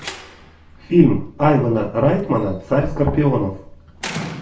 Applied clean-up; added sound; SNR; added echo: none; Slam; 17 dB; reverberation time 0.4 s.